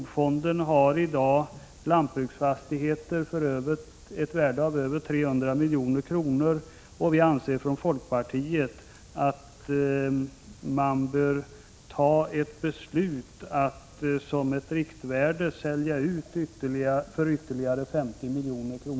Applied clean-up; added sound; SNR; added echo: none; none; none; none.